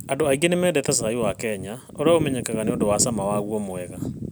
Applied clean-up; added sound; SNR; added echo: none; none; none; none.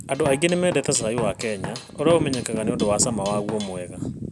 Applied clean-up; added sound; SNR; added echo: none; Drum kit; 12 dB; none.